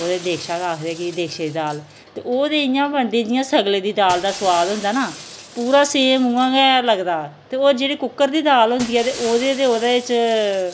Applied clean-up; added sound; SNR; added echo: none; Shatter; 19 dB; none.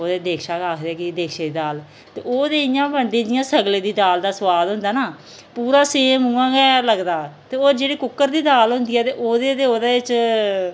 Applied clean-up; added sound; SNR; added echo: none; none; none; none.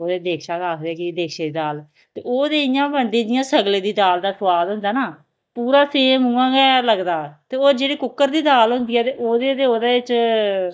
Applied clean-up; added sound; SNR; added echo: neural mask model DeepFilterNet 3.